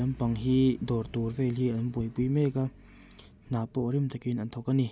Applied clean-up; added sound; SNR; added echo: none; none; none; none.